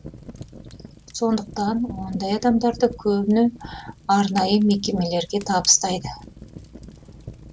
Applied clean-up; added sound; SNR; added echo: none; Fire; 17 dB; none.